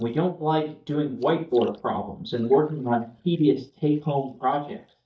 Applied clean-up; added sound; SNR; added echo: neural mask model DeepFilterNet 3.